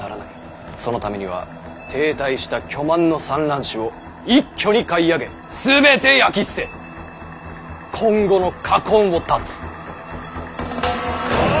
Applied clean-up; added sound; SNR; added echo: none; none; none; none.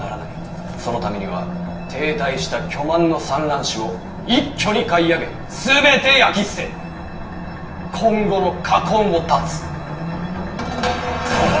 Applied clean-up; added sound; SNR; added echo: none; Race car, auto racing; 10 dB; reverberation time 0.6 s.